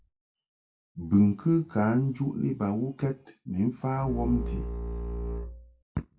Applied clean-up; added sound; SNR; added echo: none; Bowed string instrument; 5 dB; reverberation time 0.2 s.